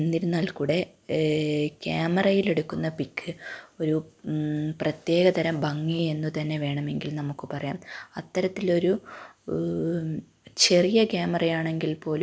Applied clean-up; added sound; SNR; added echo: none; none; none; none.